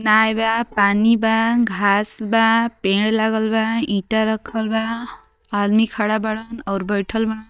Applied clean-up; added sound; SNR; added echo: neural mask model DeepFilterNet 3.